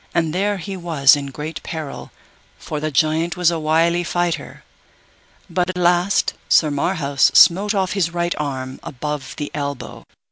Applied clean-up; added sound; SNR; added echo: none; none; none; none.